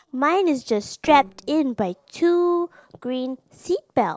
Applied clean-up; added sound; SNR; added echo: neural separator model SepFormer DNS4.